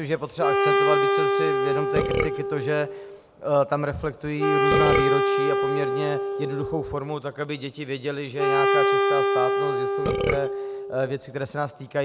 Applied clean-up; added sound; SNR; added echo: none; Burping, eructation + Wind instrument, woodwind instrument; -4 dB; none.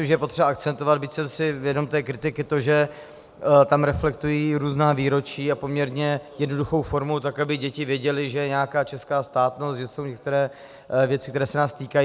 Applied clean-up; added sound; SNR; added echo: none; none; none; none.